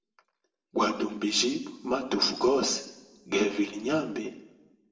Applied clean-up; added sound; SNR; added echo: none; none; none; reverberation time 0.8 s.